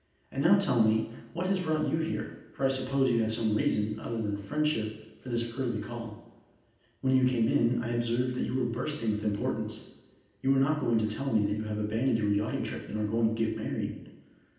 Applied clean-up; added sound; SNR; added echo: none; none; none; reverberation time 0.9 s.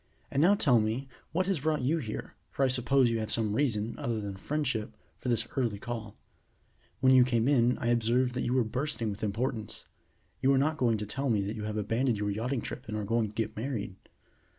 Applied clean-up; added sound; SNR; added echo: none; none; none; none.